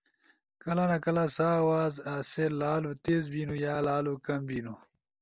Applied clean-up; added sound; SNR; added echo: none; none; none; none.